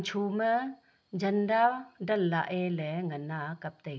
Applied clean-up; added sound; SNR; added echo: none; none; none; none.